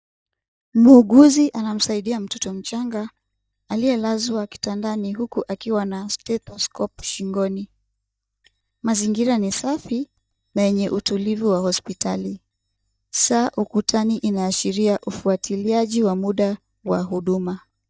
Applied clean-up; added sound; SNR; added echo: neural mask model DeepFilterNet 3.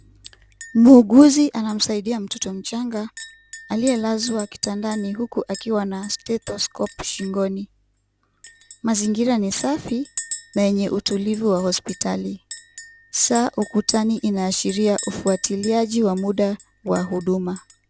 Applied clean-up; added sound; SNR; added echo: none; Chink, clink; 18 dB; none.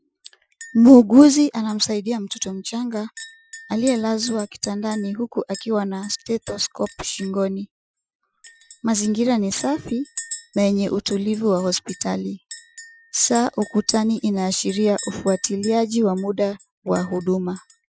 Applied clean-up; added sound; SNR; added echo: classical method Wiener filter.